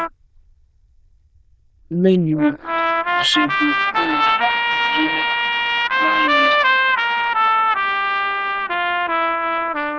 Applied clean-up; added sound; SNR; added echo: neural diffusion model UNIVERSE++.